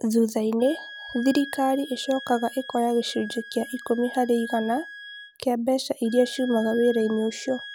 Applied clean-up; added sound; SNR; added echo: none; Wind instrument, woodwind instrument; 16 dB; none.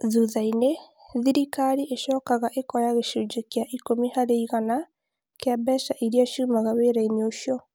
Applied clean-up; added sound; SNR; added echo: none; none; none; none.